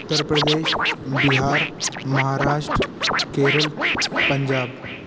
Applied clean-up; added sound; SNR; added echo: none; Scratching (performance technique); 0 dB; none.